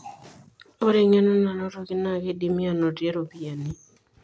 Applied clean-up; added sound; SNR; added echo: none; none; none; none.